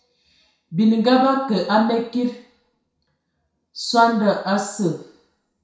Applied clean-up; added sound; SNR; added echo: none; none; none; reverberation time 0.6 s.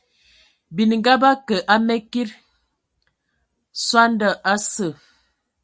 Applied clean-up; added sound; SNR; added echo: none; none; none; none.